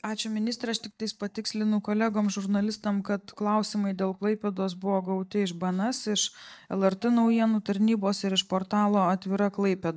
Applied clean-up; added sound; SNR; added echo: neural mask model DeepFilterNet 3.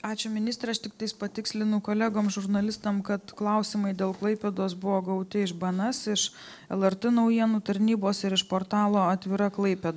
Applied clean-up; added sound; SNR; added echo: none; none; none; none.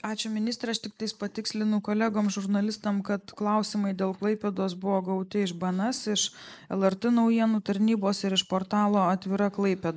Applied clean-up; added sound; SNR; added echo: neural mask model Resemble Enhance denoiser.